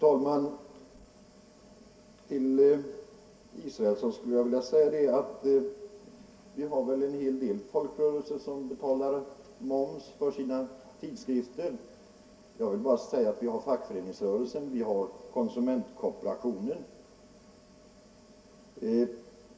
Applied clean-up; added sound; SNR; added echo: none; none; none; reverberation time 0.2 s.